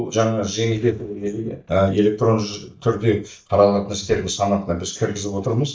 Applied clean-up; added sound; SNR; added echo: neural mask model DeepFilterNet 3.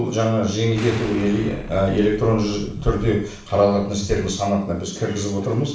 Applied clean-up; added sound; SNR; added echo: none; Explosion; 15 dB; reverberation time 0.4 s.